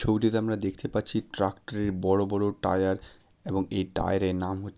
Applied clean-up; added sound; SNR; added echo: none; none; none; none.